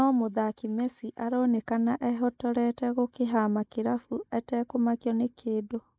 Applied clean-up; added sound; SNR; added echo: neural mask model Resemble Enhance denoiser.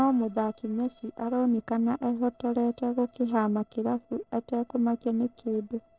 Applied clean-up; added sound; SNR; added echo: neural separator model SepFormer DNS4.